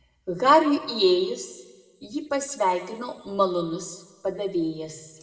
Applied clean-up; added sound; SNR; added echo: none; none; none; reverberation time 1.2 s.